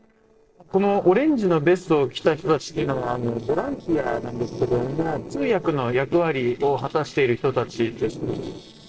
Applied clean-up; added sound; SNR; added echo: neural separator model SepFormer DNS4.